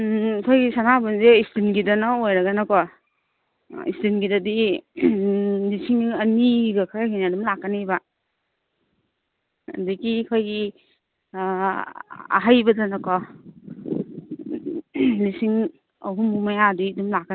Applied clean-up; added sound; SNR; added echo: none; none; none; none.